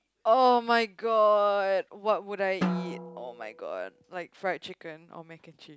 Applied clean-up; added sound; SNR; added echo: none; Drum; 8 dB; none.